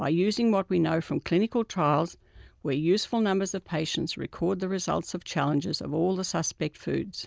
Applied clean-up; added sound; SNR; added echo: none; none; none; none.